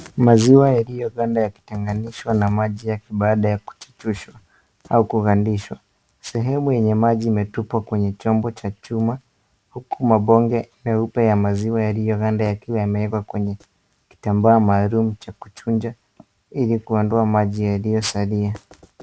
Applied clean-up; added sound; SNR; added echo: none; none; none; none.